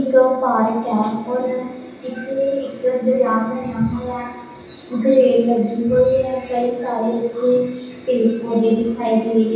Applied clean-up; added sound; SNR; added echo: none; none; none; reverberation time 0.9 s.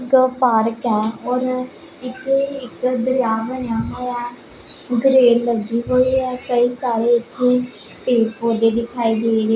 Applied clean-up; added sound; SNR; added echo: none; none; none; none.